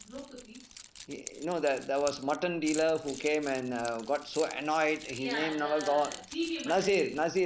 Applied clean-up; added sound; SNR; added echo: none; Keys jangling; 16 dB; none.